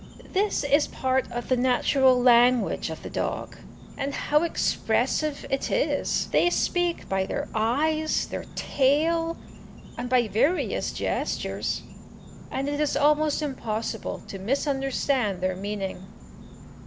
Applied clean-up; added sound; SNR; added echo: none; Insect; 16 dB; none.